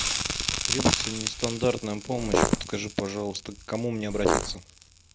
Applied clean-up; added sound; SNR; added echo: none; Fart + Crackle; 0 dB; none.